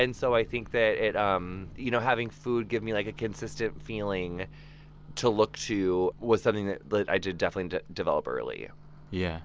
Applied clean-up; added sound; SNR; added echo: none; Microwave oven; 19 dB; none.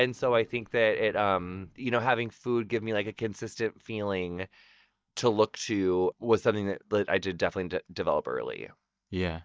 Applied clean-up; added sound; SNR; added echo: neural mask model DeepFilterNet 3.